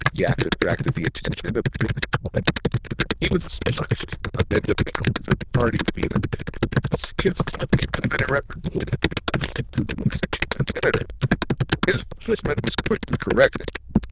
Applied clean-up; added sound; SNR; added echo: neural diffusion model UNIVERSE++.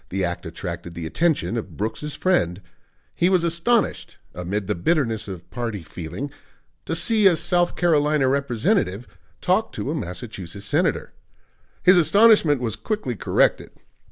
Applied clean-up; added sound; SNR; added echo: none; none; none; none.